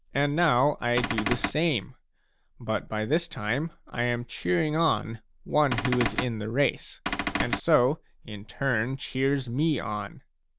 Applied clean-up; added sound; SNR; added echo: none; Cupboard open or close / Door; 1 dB; none.